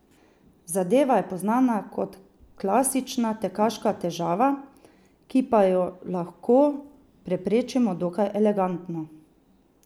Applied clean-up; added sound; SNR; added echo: none; none; none; none.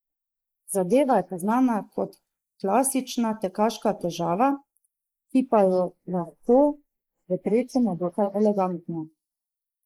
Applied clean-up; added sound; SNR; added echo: neural mask model Resemble Enhance denoiser.